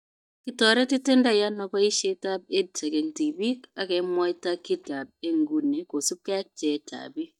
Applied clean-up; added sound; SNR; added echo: neural mask model DeepFilterNet 3.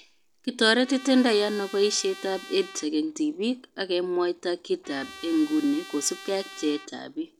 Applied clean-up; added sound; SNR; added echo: none; Trumpet; 17 dB; none.